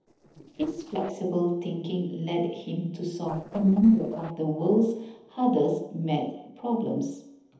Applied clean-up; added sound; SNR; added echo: neural separator model SepFormer DNS4.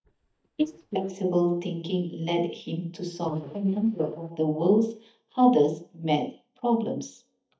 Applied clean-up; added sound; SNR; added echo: neural mask model DeepFilterNet 3.